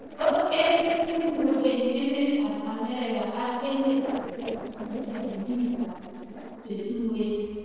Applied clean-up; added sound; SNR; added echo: neural separator model SepFormer DNS4.